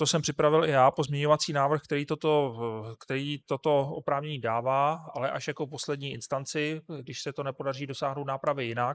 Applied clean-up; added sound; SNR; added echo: neural mask model Resemble Enhance denoiser.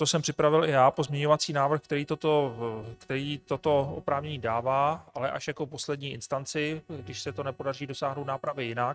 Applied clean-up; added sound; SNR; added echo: neural mask model RNNoise.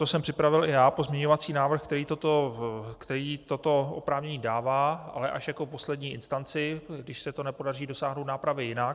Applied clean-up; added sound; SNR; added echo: none; none; none; none.